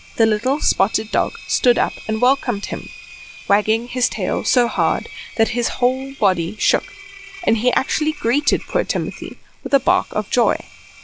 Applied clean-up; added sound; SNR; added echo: none; Engine; 19 dB; none.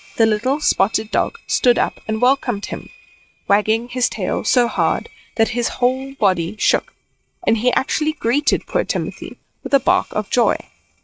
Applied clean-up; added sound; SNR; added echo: neural mask model RNNoise.